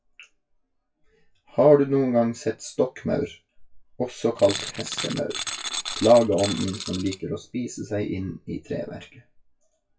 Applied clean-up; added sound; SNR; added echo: classical method WPE with log-MMSE.